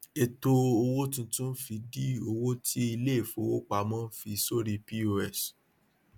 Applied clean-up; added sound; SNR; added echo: none; none; none; none.